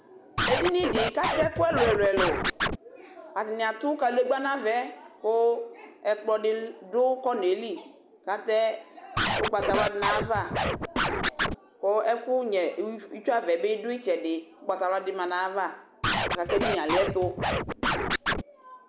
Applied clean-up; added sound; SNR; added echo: none; Scratching (performance technique); 0 dB; none.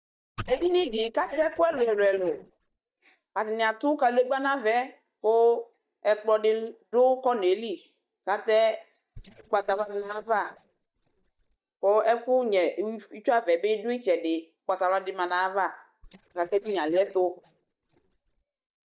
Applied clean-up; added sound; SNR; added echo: neural mask model DeepFilterNet 3.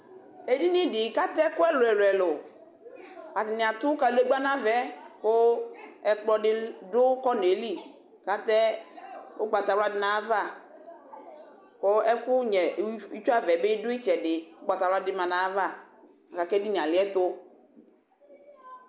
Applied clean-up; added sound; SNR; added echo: none; none; none; none.